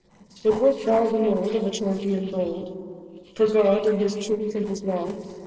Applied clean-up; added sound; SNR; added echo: neural separator model SepFormer DNS4.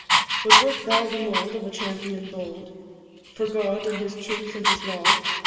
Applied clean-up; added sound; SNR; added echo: none; Dog; -5 dB; reverberation time 2.5 s.